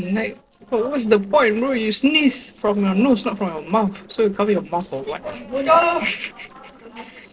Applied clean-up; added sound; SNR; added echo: neural separator model SepFormer DNS4.